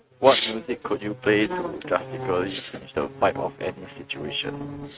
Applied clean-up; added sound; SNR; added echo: neural mask model RNNoise.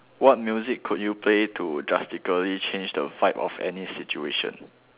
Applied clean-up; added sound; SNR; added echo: none; none; none; none.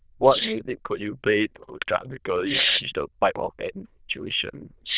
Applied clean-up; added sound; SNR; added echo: neural diffusion model UNIVERSE++.